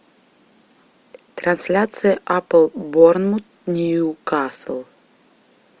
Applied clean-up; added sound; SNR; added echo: none; none; none; none.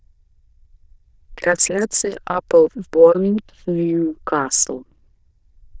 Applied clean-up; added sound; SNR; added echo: neural diffusion model UNIVERSE++.